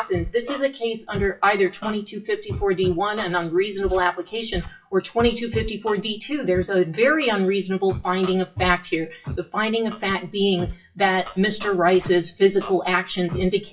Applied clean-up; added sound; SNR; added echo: classical method WPE with log-MMSE.